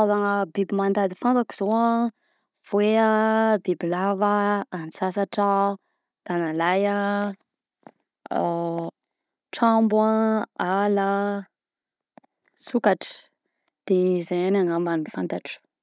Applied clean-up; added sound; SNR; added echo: none; none; none; none.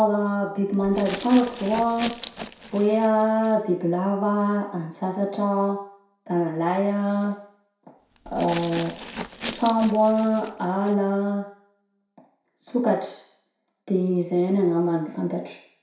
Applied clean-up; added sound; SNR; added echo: none; Glass; 14 dB; reverberation time 0.6 s.